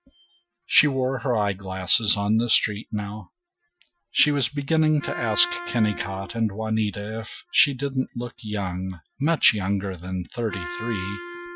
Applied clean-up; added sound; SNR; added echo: classical method Wiener filter.